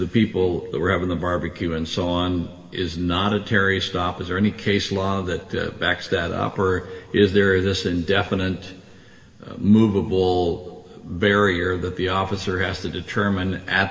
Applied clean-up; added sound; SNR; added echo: none; none; none; reverberation time 1.5 s.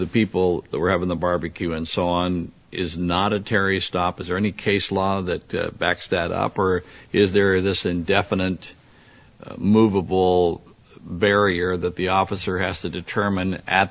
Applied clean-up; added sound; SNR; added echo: none; none; none; none.